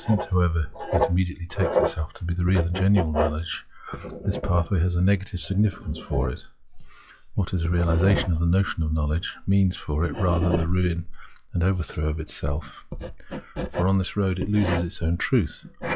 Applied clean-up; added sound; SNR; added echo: classical method log-MMSE.